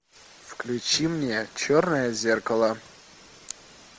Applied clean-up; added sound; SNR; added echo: none; none; none; none.